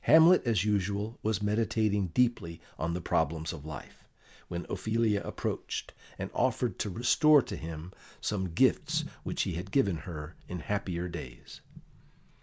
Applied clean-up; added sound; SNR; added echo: none; none; none; none.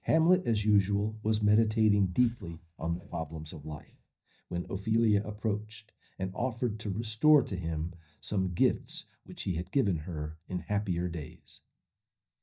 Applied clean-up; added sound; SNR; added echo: neural mask model DeepFilterNet 3.